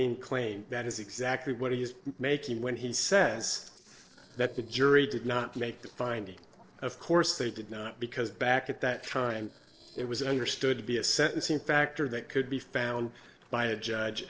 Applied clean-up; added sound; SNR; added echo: neural separator model SepFormer DNS4.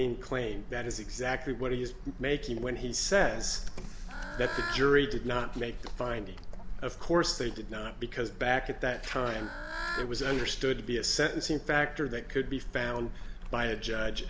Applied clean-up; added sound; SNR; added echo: none; Bird / Fowl; 16 dB; none.